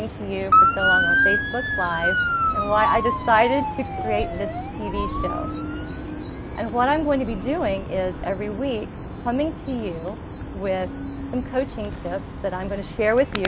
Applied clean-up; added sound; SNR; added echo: none; Bird vocalization, bird call, bird song + Motor vehicle (road) / Siren; 0 dB; none.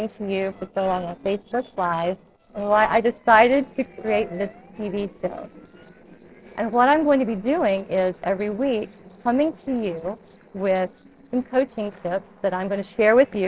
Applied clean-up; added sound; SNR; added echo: neural separator model SepFormer DNS4.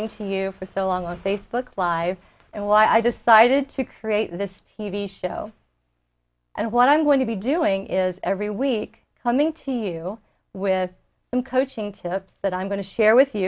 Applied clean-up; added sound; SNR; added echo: none; none; none; none.